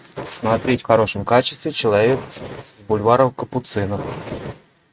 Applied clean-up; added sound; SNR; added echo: neural mask model RNNoise.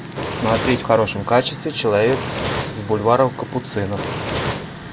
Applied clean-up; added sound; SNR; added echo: none; Fire; 8 dB; none.